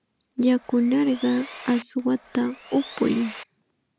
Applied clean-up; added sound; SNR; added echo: none; Sawing; 18 dB; none.